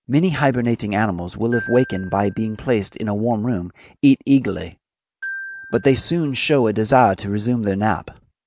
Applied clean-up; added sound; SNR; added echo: none; Glockenspiel; 18 dB; none.